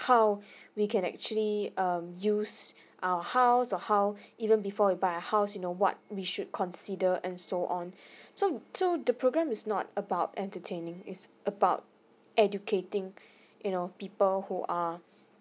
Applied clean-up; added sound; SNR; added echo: none; none; none; none.